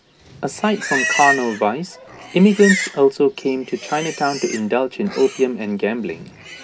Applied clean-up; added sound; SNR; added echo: none; Livestock, farm animals, working animals; 8 dB; reverberation time 0.3 s.